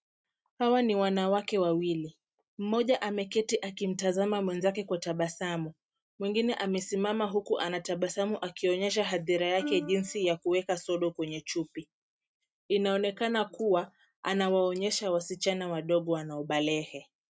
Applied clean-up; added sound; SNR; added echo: neural mask model RNNoise.